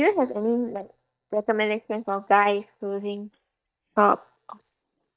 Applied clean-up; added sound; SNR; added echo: neural mask model DeepFilterNet 3.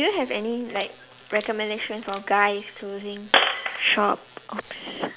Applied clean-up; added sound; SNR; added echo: none; Crushing; 18 dB; none.